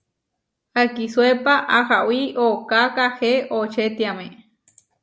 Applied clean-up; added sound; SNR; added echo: none; none; none; none.